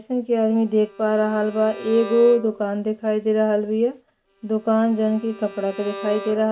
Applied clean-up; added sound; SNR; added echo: none; Bowed string instrument; 17 dB; none.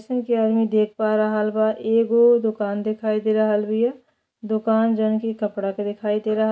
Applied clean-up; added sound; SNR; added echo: none; none; none; none.